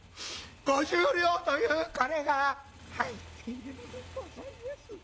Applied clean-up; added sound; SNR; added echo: none; Motorcycle; 19 dB; none.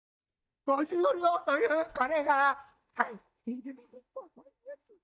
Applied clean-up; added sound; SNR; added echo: neural mask model DeepFilterNet 3.